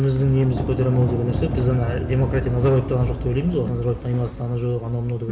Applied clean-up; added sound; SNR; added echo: none; Sliding door; 6 dB; none.